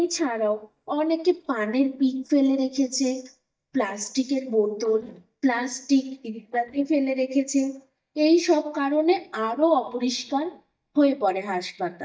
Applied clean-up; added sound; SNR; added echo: neural mask model DeepFilterNet 3.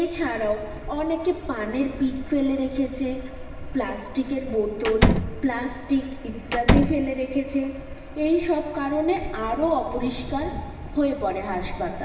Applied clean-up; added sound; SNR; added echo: none; Slam; -3 dB; reverberation time 2.4 s.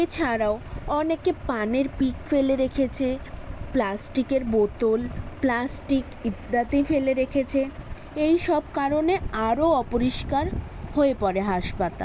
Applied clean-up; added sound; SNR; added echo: none; none; none; none.